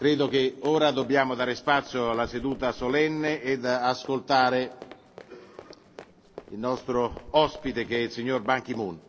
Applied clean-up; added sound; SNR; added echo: none; Dog + Run; 19 dB; none.